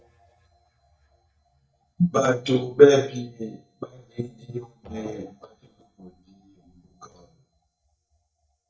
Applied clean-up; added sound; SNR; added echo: neural mask model DeepFilterNet 3.